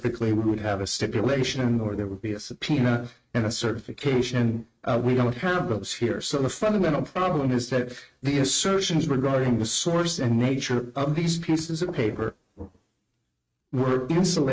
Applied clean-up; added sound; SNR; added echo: neural mask model RNNoise.